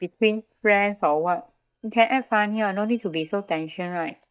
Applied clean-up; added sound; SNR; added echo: neural mask model DeepFilterNet 3.